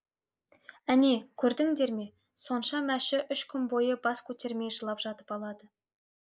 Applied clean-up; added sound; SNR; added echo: neural mask model Resemble Enhance denoiser.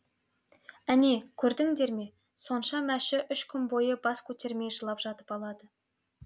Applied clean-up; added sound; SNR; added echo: none; none; none; none.